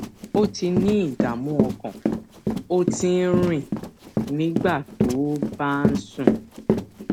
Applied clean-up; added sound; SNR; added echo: none; Run; 1 dB; none.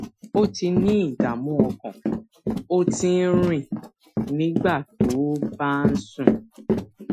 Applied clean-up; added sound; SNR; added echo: classical method Wiener filter.